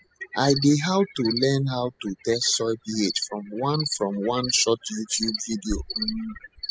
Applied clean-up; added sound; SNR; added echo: classical method spectral subtraction.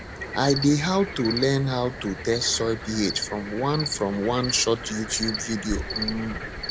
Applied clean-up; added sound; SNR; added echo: none; Cricket; 7 dB; none.